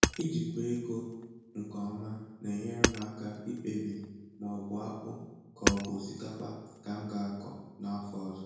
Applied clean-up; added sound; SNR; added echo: none; Hammer; 0 dB; reverberation time 1.0 s.